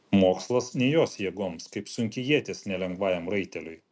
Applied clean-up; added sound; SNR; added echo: none; none; none; none.